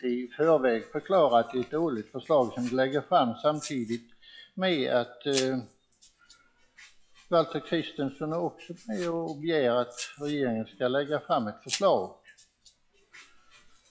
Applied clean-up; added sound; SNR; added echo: classical method log-MMSE.